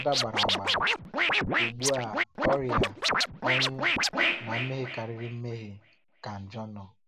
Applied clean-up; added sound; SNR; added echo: none; Scratching (performance technique); -5 dB; none.